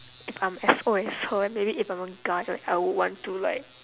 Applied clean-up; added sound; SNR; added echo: none; none; none; none.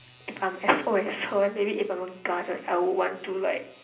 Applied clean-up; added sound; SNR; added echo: none; none; none; reverberation time 0.5 s.